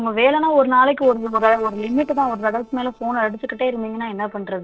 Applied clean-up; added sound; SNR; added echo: neural separator model SepFormer DNS4.